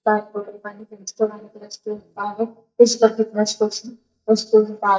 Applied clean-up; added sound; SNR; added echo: neural mask model DeepFilterNet 3.